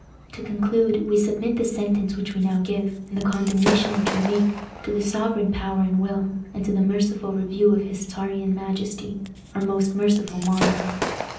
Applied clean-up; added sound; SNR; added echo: none; Gunshot, gunfire / Fireworks; 10 dB; reverberation time 0.6 s.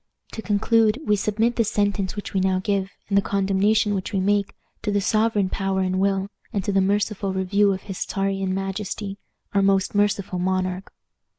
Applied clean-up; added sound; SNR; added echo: none; none; none; none.